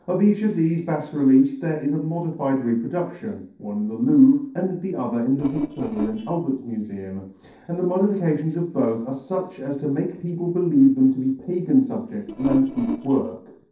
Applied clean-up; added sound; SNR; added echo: neural separator model SepFormer DNS4.